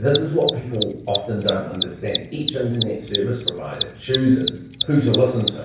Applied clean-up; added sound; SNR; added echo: none; Mechanisms; 6 dB; reverberation time 0.6 s.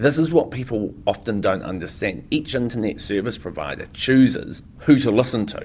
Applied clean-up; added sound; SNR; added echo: none; none; none; none.